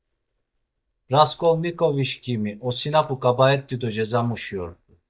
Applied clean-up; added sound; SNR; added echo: neural mask model DeepFilterNet 3.